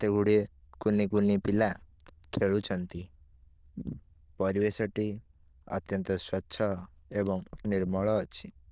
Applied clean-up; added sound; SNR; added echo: neural diffusion model UNIVERSE++.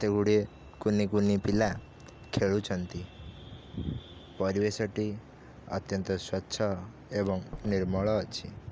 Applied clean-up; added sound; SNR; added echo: none; Door; 17 dB; none.